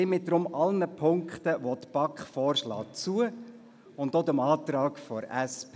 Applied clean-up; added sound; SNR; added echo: none; none; none; none.